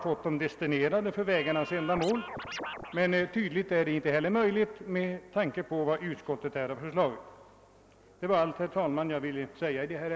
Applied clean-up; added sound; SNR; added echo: none; Scratching (performance technique); 10 dB; none.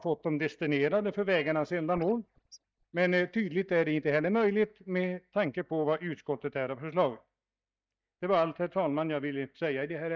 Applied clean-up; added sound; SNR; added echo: neural mask model DeepFilterNet 3.